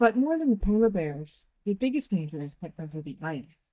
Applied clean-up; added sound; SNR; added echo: neural mask model DeepFilterNet 3.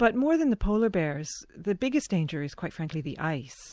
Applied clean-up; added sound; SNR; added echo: none; none; none; none.